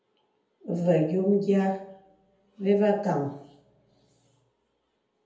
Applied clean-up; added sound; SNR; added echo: none; none; none; reverberation time 0.7 s.